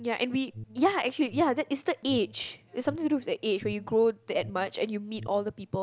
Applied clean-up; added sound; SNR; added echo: none; Alarm; 18 dB; none.